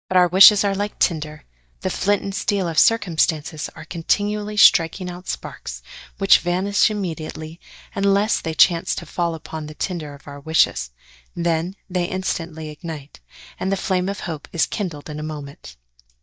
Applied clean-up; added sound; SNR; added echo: neural mask model DeepFilterNet 3.